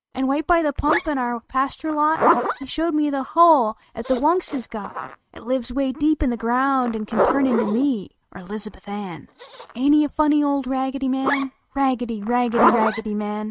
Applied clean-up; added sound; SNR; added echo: neural mask model RNNoise.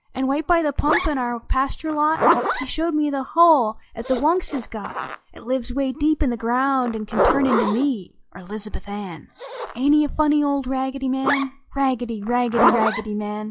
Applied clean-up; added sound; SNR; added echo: classical method log-MMSE.